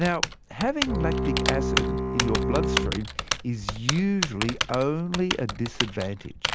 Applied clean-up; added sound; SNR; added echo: none; Bowed string instrument + Typing; 0 dB; none.